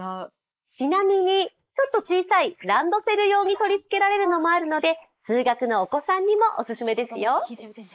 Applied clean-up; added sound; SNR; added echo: neural mask model Resemble Enhance denoiser.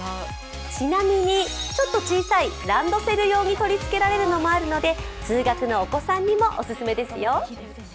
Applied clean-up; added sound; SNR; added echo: none; Wind instrument, woodwind instrument; 19 dB; none.